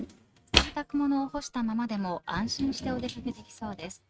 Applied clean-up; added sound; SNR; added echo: neural mask model RNNoise.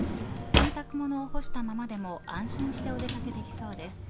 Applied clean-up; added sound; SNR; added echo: none; Drawer open or close; -4 dB; none.